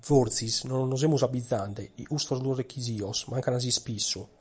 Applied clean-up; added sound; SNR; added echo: none; none; none; none.